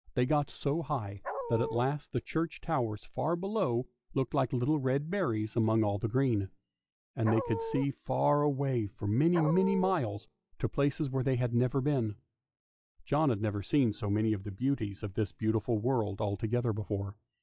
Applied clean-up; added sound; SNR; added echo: classical method log-MMSE.